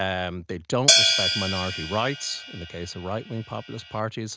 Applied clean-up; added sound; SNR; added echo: none; Hi-hat; -4 dB; none.